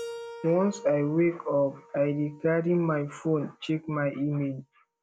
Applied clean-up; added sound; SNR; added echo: none; Keyboard (musical); 19 dB; none.